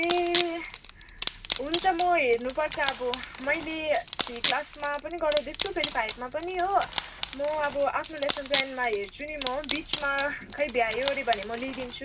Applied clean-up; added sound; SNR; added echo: none; Wood; -1 dB; reverberation time 0.4 s.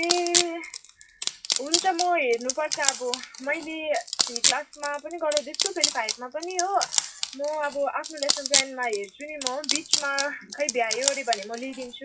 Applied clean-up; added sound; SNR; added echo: classical method WPE with log-MMSE.